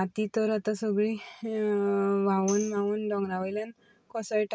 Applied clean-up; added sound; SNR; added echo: none; Tambourine; 17 dB; none.